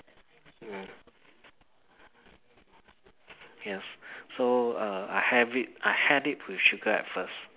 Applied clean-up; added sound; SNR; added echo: none; none; none; none.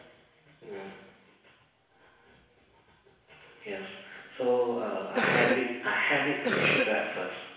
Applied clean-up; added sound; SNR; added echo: none; Cough; -1 dB; reverberation time 1.1 s.